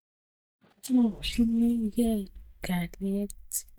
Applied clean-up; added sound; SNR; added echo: neural mask model DeepFilterNet 3.